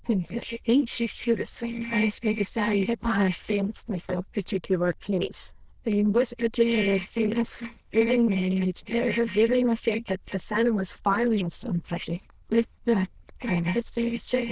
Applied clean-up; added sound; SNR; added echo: neural diffusion model UNIVERSE++.